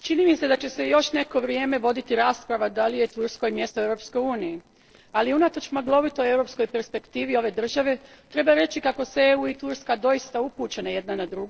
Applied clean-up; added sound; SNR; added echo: neural separator model SepFormer DNS4.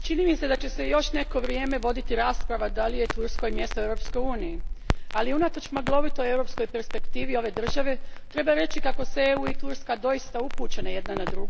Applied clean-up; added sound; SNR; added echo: none; Crackle; -2 dB; none.